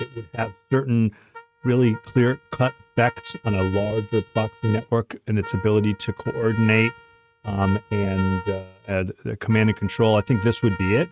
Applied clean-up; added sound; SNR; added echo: neural mask model RNNoise.